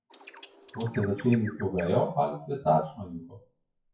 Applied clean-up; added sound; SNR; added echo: classical method WPE with log-MMSE.